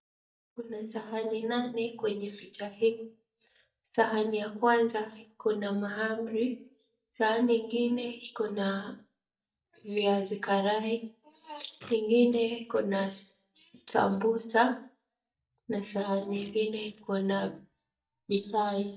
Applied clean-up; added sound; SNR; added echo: neural mask model DeepFilterNet 3.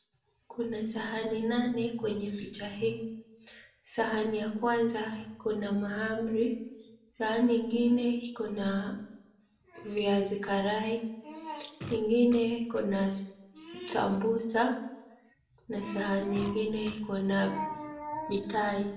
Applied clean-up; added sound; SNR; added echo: none; Fart; 15 dB; reverberation time 0.6 s.